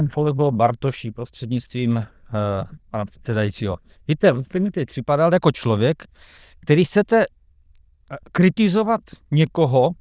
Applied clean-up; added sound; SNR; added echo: neural diffusion model UNIVERSE++.